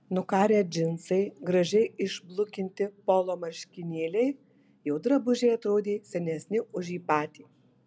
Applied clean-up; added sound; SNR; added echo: none; none; none; none.